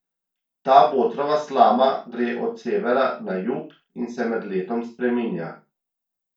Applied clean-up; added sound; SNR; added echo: none; none; none; reverberation time 0.3 s.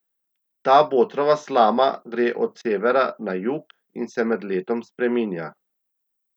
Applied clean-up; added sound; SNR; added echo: none; none; none; none.